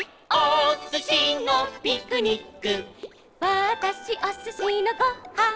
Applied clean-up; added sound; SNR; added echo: neural separator model SepFormer DNS4.